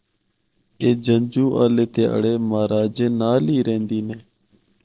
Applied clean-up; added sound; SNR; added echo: neural separator model SepFormer DNS4.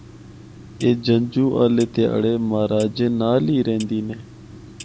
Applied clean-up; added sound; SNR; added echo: none; Clock; 19 dB; none.